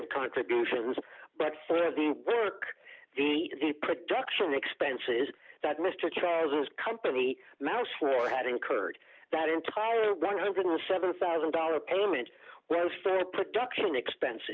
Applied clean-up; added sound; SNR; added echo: none; Brass instrument; 18 dB; none.